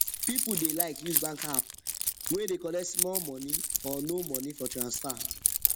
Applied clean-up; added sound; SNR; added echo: none; Keys jangling; -3 dB; none.